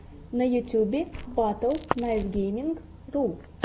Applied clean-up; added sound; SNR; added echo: none; Tearing; 15 dB; none.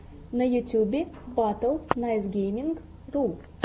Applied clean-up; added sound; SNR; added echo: none; none; none; none.